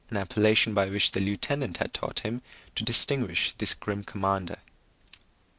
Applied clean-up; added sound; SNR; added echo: none; none; none; none.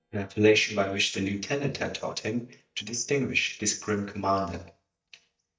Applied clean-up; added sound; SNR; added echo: neural mask model DeepFilterNet 3.